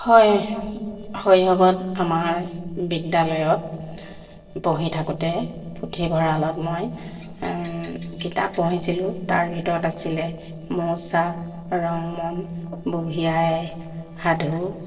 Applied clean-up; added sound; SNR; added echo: neural separator model SepFormer DNS4.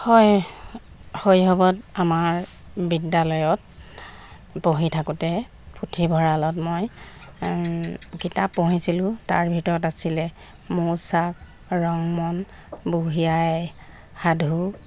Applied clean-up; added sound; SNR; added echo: none; none; none; none.